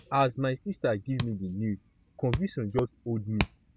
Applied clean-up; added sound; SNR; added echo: none; Hands; 8 dB; none.